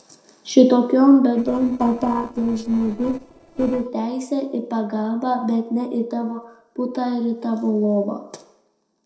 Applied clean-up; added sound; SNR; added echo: neural separator model SepFormer DNS4.